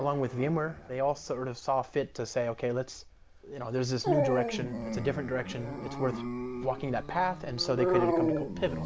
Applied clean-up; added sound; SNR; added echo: none; Dog; 3 dB; none.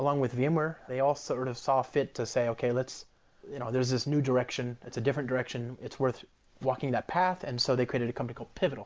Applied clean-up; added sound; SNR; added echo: none; none; none; none.